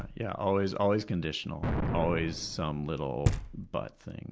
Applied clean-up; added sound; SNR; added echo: none; Explosion + Knock; 4 dB; none.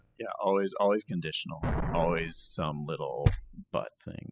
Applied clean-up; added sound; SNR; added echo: classical method spectral subtraction.